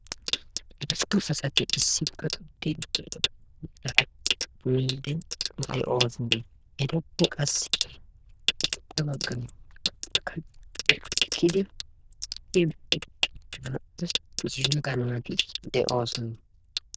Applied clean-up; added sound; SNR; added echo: neural diffusion model UNIVERSE++.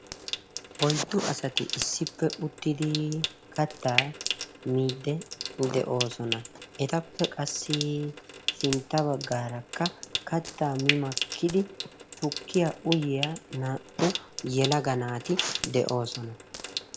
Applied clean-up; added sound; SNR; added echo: none; Coin (dropping) + Trickle, dribble / Sink (filling or washing) / Water tap, faucet; 6 dB; none.